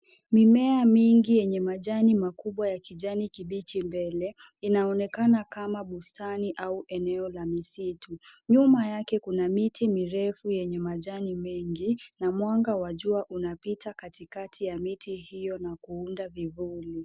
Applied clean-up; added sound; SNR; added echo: none; none; none; none.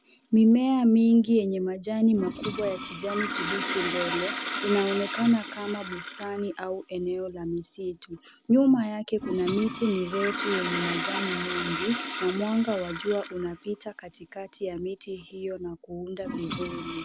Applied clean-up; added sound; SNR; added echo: none; Toilet flush; 9 dB; none.